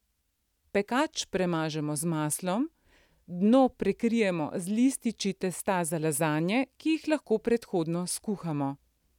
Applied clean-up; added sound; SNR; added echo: none; none; none; none.